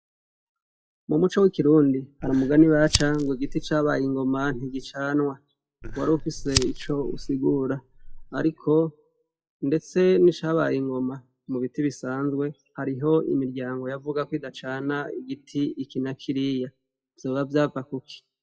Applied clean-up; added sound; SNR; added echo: classical method WPE with log-MMSE.